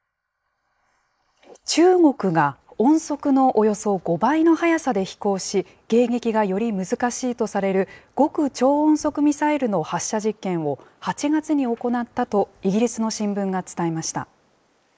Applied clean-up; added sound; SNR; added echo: neural mask model Resemble Enhance denoiser.